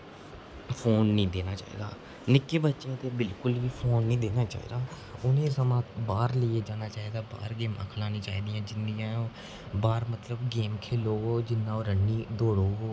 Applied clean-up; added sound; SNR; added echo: none; none; none; none.